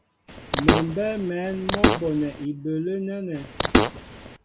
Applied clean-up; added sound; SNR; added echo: none; Fart; -5 dB; none.